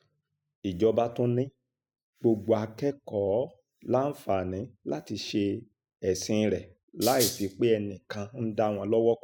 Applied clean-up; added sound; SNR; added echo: classical method spectral subtraction.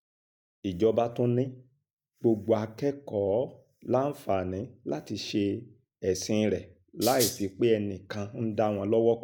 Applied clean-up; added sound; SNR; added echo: neural mask model DeepFilterNet 3.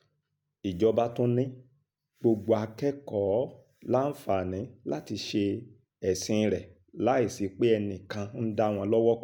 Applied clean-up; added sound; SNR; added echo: none; none; none; none.